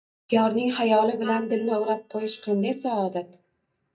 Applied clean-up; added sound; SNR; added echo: neural mask model DeepFilterNet 3.